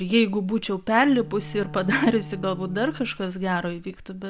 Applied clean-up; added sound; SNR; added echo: none; Wind instrument, woodwind instrument; 17 dB; none.